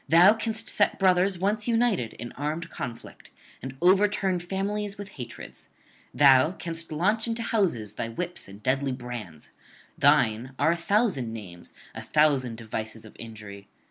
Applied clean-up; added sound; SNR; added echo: none; none; none; none.